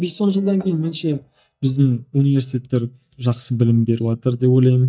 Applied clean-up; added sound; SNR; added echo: neural mask model DeepFilterNet 3.